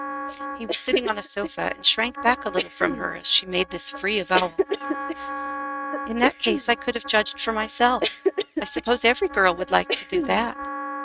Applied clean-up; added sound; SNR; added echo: neural mask model RNNoise.